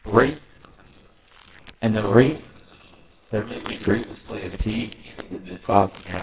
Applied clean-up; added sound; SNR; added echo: neural separator model SepFormer WHAMR!.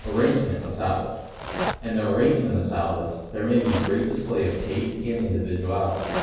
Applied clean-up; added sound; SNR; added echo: none; Zipper (clothing); 11 dB; reverberation time 1.3 s.